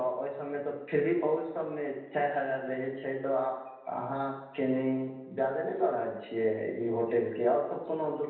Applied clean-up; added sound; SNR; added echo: none; none; none; reverberation time 0.9 s.